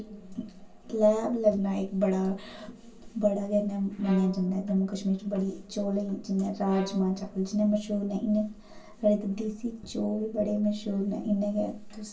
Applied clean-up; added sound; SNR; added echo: none; Bowed string instrument; 20 dB; reverberation time 0.2 s.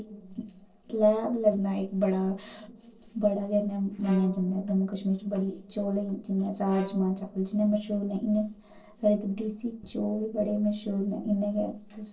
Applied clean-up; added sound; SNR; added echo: neural separator model SepFormer DNS4.